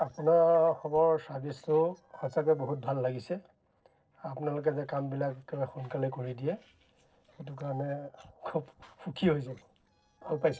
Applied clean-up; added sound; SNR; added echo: neural separator model SepFormer DNS4.